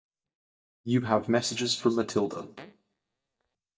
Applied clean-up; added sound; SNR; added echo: neural mask model DeepFilterNet 3.